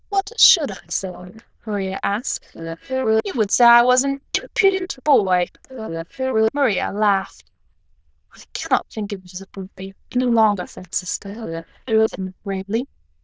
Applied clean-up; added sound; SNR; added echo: neural diffusion model UNIVERSE++.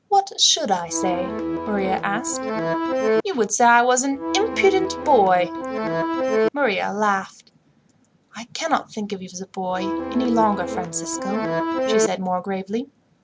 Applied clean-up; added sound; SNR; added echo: none; Accordion; 1 dB; none.